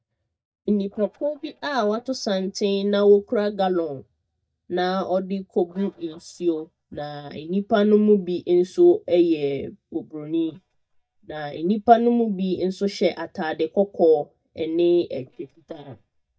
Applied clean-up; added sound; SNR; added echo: neural mask model DeepFilterNet 3.